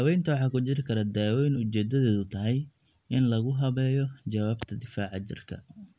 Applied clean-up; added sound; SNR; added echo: none; none; none; none.